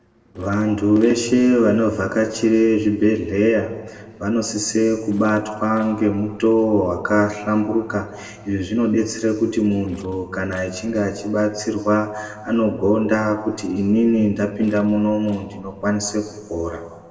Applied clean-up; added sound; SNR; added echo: neural separator model SepFormer DNS4.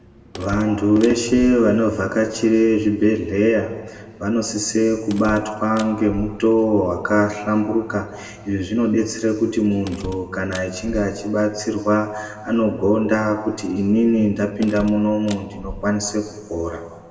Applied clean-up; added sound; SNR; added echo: none; Slam; 20 dB; reverberation time 1.5 s.